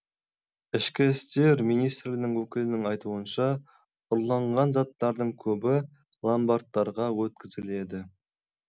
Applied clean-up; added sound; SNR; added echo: none; none; none; none.